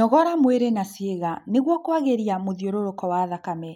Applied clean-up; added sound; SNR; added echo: none; none; none; none.